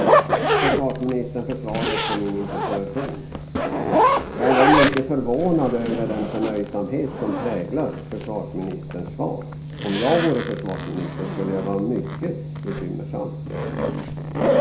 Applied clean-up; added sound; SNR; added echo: none; Zipper (clothing); 0 dB; reverberation time 0.5 s.